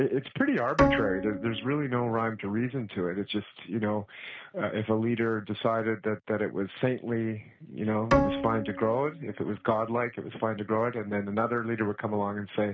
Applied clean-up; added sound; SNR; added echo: none; Bowed string instrument; 3 dB; none.